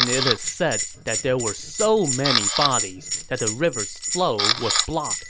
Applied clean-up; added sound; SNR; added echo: none; Camera + Bell; 0 dB; none.